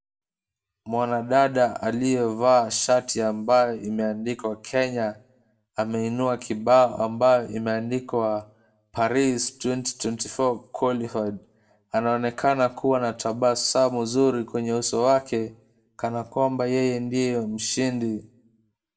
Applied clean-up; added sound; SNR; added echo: none; none; none; reverberation time 0.4 s.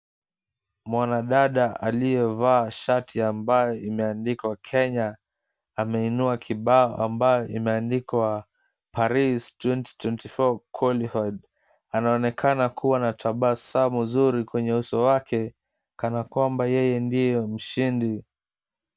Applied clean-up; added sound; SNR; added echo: none; none; none; none.